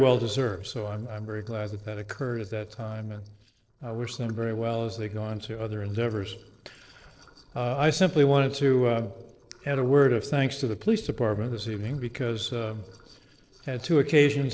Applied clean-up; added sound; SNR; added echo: neural separator model SepFormer DNS4.